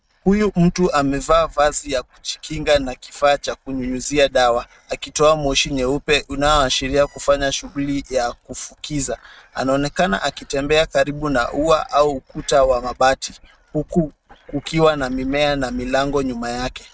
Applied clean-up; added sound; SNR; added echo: neural mask model RNNoise.